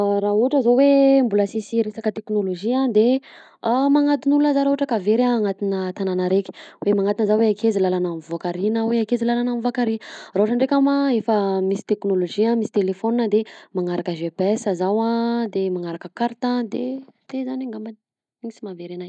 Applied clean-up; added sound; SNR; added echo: none; none; none; none.